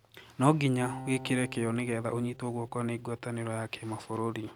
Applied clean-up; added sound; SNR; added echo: none; Acoustic guitar; 16 dB; none.